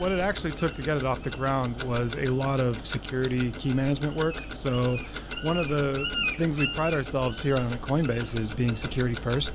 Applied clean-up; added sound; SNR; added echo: none; Tick-tock + Bird; 8 dB; none.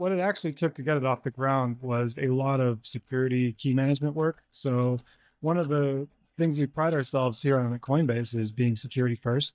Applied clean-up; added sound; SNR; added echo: neural mask model DeepFilterNet 3.